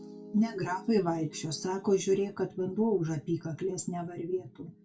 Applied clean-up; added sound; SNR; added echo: none; Piano; 19 dB; reverberation time 0.2 s.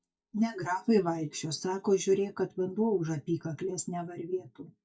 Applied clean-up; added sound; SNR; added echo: neural mask model DeepFilterNet 3.